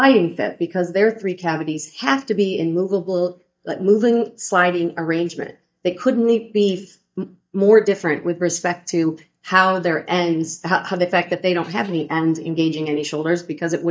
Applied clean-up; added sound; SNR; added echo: neural mask model DeepFilterNet 3.